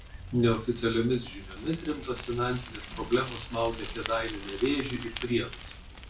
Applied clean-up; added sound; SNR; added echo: none; Bicycle; 11 dB; reverberation time 0.3 s.